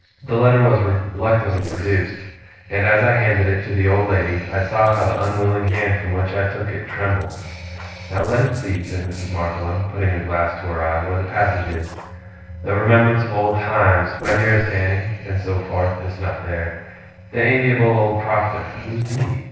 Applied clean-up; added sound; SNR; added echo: neural separator model SepFormer DNS4.